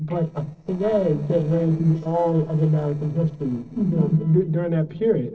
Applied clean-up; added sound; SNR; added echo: neural separator model SepFormer DNS4.